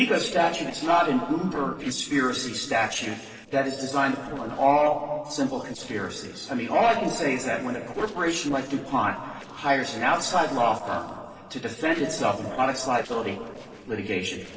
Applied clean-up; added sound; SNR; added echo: neural separator model SepFormer DNS4.